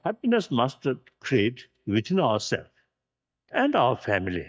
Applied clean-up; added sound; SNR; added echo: neural mask model DeepFilterNet 3.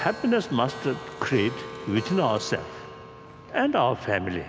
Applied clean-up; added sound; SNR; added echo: none; Clock; 14 dB; none.